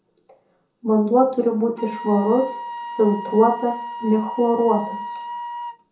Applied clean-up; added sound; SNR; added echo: none; Wind instrument, woodwind instrument; 11 dB; reverberation time 0.5 s.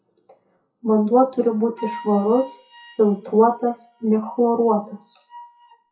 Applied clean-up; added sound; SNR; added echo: classical method WPE with log-MMSE.